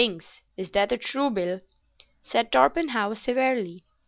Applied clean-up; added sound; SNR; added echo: none; none; none; none.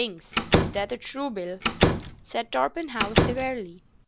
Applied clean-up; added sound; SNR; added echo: none; Slam; -4 dB; none.